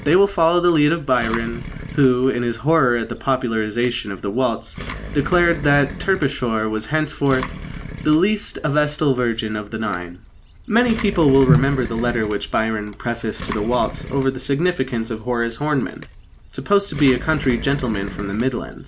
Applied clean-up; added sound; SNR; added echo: none; Engine; 13 dB; none.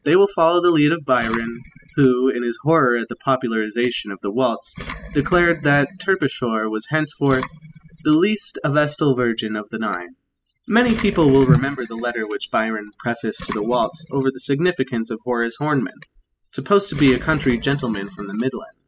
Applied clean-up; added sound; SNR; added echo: classical method spectral subtraction.